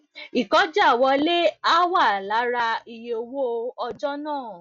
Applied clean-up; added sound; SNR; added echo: none; none; none; none.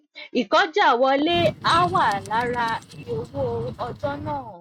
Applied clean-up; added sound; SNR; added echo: neural mask model RNNoise.